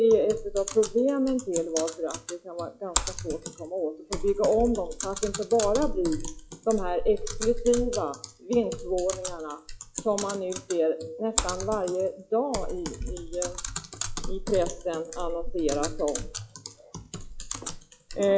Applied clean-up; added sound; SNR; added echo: classical method log-MMSE.